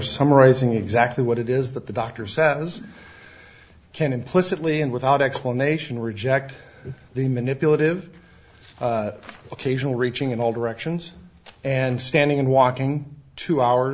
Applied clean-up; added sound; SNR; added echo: none; none; none; none.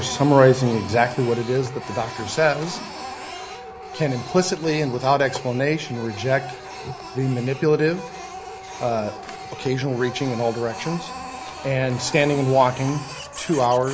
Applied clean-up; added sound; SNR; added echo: none; Printer; 13 dB; none.